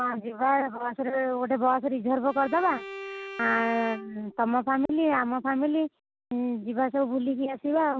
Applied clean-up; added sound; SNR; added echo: none; Bowed string instrument; 15 dB; none.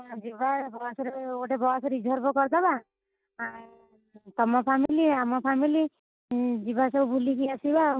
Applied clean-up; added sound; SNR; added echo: neural mask model DeepFilterNet 3.